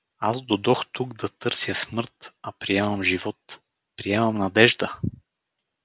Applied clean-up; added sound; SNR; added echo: none; none; none; none.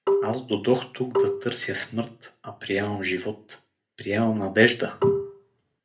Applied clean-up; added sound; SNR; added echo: none; Marimba, xylophone; 0 dB; reverberation time 0.3 s.